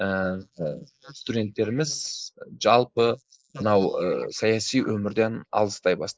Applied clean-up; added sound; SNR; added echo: neural mask model Resemble Enhance denoiser.